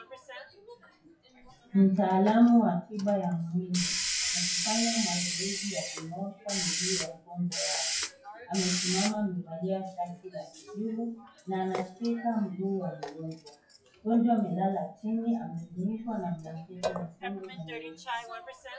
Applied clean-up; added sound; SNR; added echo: classical method WPE with log-MMSE.